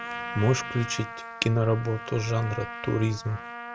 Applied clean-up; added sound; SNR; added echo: none; Trumpet; 10 dB; none.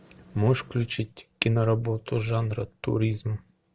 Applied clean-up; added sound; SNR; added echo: none; none; none; none.